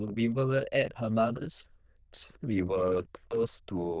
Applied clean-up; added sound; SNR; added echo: neural diffusion model UNIVERSE++.